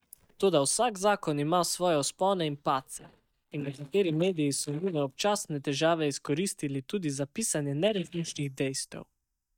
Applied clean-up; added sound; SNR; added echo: neural mask model DeepFilterNet 3.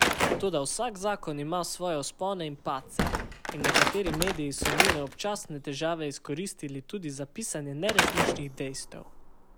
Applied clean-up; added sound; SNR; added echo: none; Slam / Wood; -2 dB; none.